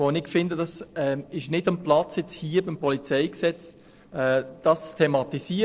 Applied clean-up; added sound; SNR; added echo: neural separator model SepFormer DNS4.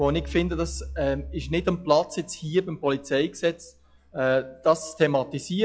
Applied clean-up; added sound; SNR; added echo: classical method log-MMSE.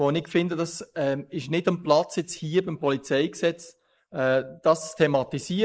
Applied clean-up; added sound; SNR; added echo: neural mask model Resemble Enhance denoiser.